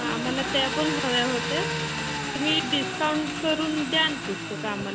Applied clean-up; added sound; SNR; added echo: none; Engine; 2 dB; reverberation time 0.7 s.